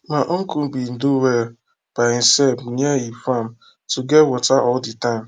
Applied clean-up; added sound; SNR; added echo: none; none; none; none.